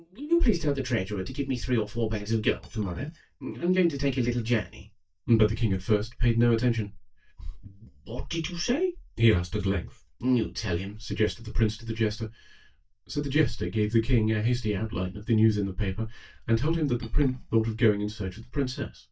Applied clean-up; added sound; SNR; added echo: neural mask model DeepFilterNet 3.